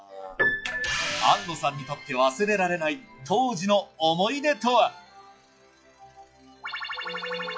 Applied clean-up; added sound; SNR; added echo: classical method log-MMSE.